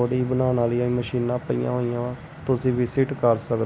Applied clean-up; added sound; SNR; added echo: none; none; none; none.